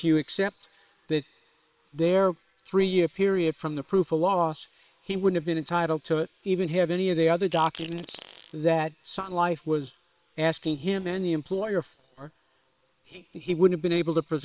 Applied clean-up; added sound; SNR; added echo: neural separator model SepFormer WHAM!.